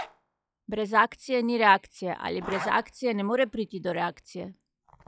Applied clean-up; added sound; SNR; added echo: classical method log-MMSE.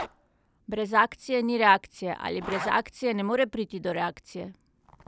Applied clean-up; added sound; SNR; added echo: none; Zipper (clothing); 16 dB; none.